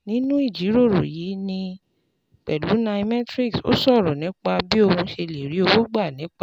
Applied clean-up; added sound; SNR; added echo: none; none; none; none.